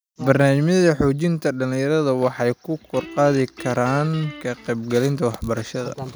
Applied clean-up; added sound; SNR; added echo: none; Guitar; 18 dB; none.